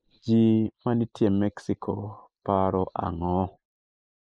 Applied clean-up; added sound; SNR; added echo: neural mask model Resemble Enhance denoiser.